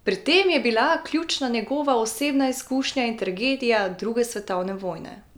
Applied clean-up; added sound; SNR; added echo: none; none; none; none.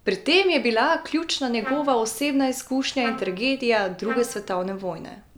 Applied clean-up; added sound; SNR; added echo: none; Trumpet; 13 dB; none.